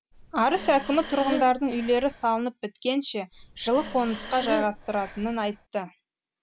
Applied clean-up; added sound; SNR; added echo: none; Breathing; 10 dB; none.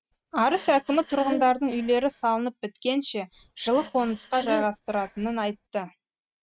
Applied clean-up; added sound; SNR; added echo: neural mask model RNNoise.